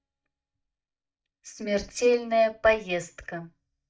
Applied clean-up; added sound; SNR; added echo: neural mask model DeepFilterNet 3.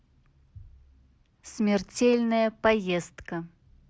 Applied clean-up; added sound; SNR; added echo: none; none; none; none.